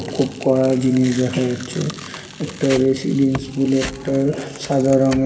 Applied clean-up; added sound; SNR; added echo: none; Tearing; 16 dB; reverberation time 1.6 s.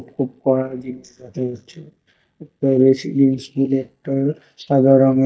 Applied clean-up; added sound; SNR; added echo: neural mask model DeepFilterNet 3.